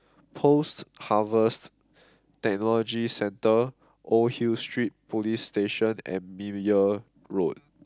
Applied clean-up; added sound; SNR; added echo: none; none; none; none.